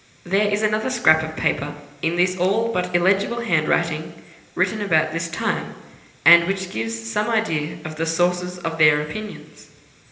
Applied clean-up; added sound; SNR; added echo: none; none; none; reverberation time 1.0 s.